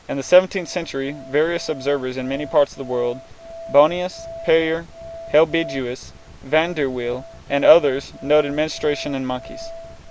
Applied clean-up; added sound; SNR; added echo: none; Musical instrument; 18 dB; none.